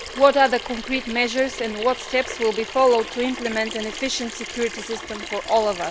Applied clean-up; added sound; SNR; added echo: none; Sink (filling or washing) / Water tap, faucet; 11 dB; none.